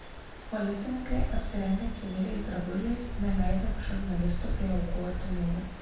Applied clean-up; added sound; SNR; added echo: none; Stream; -1 dB; reverberation time 0.7 s.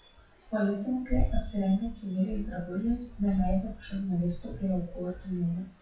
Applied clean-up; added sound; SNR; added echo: classical method WPE with log-MMSE.